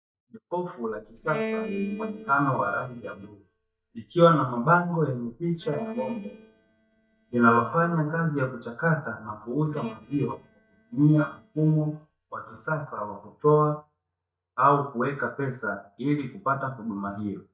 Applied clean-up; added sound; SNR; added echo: neural mask model DeepFilterNet 3.